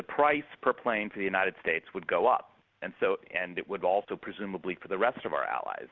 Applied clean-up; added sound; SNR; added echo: none; none; none; none.